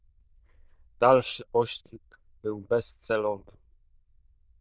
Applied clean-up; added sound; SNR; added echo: neural diffusion model UNIVERSE++.